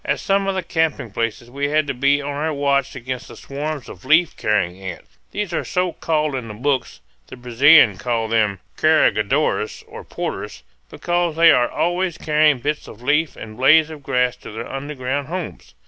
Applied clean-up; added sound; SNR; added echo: none; none; none; none.